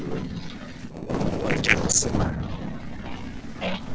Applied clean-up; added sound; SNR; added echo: neural separator model SepFormer DNS4.